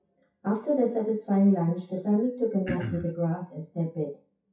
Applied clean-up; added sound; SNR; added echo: classical method WPE with log-MMSE.